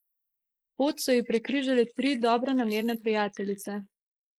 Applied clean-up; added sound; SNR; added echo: neural mask model Resemble Enhance denoiser.